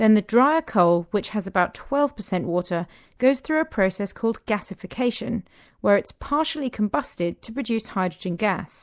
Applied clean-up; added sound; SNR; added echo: none; none; none; none.